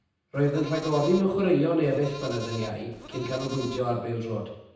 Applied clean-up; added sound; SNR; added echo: none; Livestock, farm animals, working animals; 15 dB; reverberation time 0.9 s.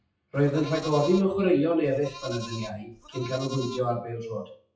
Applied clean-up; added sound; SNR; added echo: classical method WPE with log-MMSE.